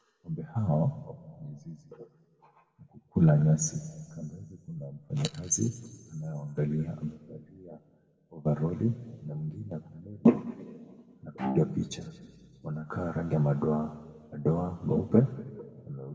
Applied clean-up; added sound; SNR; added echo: none; Bowed string instrument; 11 dB; reverberation time 1.4 s.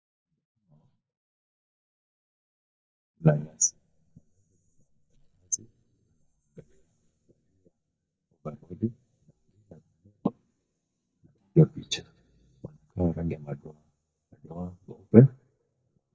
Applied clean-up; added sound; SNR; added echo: neural mask model DeepFilterNet 3.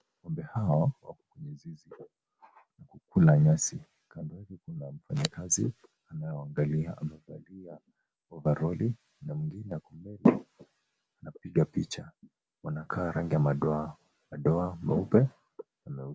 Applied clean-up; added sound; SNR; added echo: none; none; none; none.